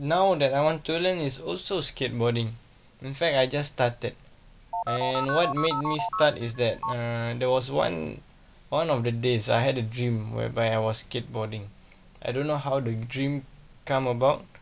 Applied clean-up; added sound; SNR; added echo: none; Telephone; 4 dB; none.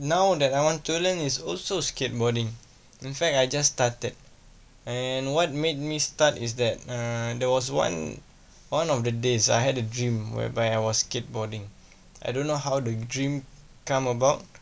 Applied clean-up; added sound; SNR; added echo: none; none; none; none.